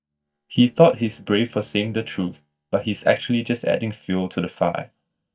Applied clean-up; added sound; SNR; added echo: neural mask model DeepFilterNet 3.